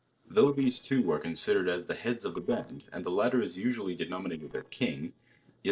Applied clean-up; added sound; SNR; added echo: neural separator model SepFormer DNS4.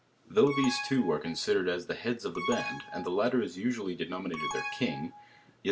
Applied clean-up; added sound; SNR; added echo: none; Alarm; 8 dB; none.